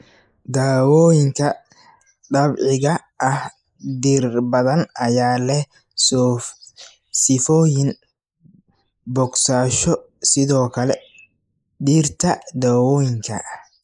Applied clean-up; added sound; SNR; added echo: neural mask model Resemble Enhance denoiser.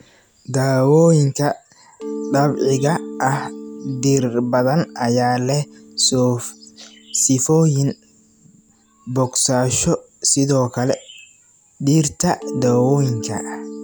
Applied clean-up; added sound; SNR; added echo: none; Mallet percussion; 15 dB; none.